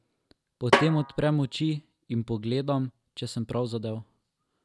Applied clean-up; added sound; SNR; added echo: none; Snare drum; 0 dB; none.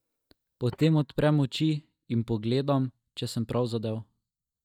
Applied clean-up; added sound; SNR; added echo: neural mask model DeepFilterNet 3.